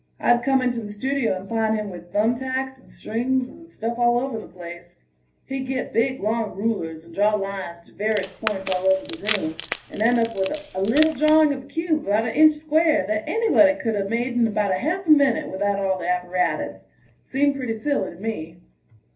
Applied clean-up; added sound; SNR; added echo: none; Wood; 9 dB; reverberation time 0.3 s.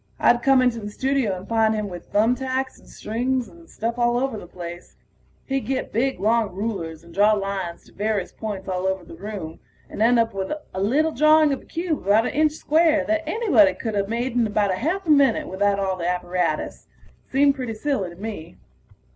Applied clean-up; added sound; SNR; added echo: none; none; none; none.